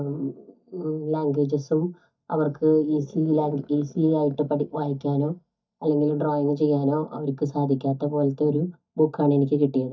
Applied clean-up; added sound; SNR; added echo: neural mask model DeepFilterNet 3.